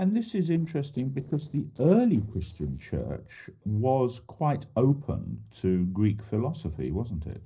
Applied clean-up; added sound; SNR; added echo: neural separator model SepFormer DNS4.